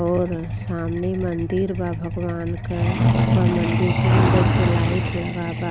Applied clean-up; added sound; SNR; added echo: none; Truck; -4 dB; none.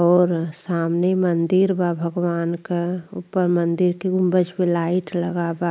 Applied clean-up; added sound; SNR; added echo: none; none; none; none.